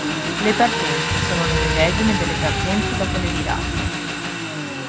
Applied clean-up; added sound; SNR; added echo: none; Engine + Boat, Water vehicle; -3 dB; none.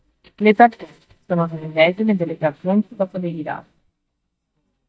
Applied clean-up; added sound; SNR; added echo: neural mask model DeepFilterNet 3.